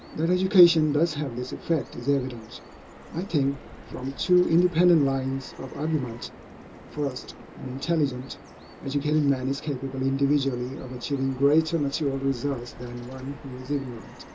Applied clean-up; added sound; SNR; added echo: none; Bird vocalization, bird call, bird song; 18 dB; reverberation time 0.2 s.